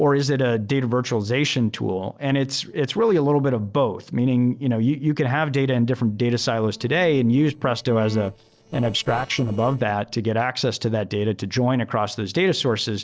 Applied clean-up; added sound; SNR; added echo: neural separator model SepFormer DNS4.